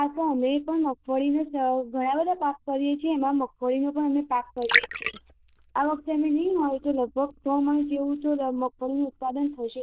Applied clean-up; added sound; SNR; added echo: neural diffusion model UNIVERSE++.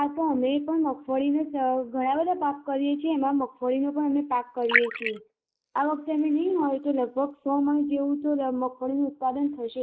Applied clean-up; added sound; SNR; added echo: neural mask model Resemble Enhance denoiser.